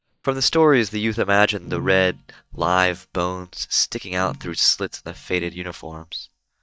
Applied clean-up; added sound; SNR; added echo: neural mask model DeepFilterNet 3.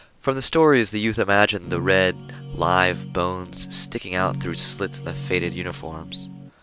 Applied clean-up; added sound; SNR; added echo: none; Guitar; 11 dB; none.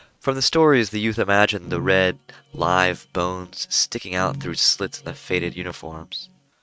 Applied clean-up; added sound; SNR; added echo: neural mask model RNNoise.